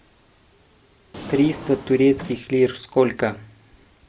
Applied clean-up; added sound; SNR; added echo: none; Drawer open or close; 15 dB; none.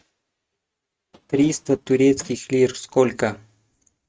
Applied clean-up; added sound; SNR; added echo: neural mask model RNNoise.